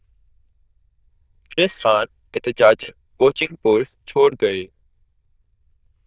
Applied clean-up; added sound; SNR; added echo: neural diffusion model UNIVERSE++.